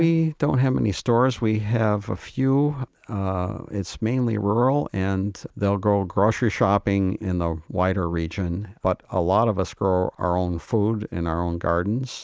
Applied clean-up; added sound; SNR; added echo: none; none; none; none.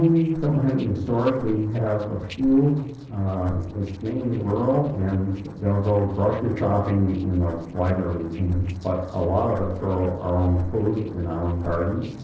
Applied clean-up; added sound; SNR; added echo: neural separator model SepFormer DNS4.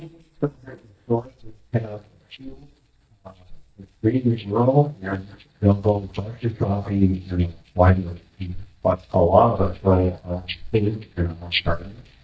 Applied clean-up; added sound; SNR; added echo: neural mask model DeepFilterNet 3.